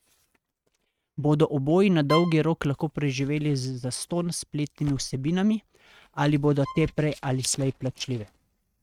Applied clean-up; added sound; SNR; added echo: neural mask model RNNoise.